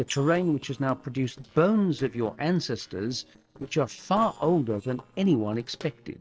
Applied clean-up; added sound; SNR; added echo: neural separator model SepFormer DNS4.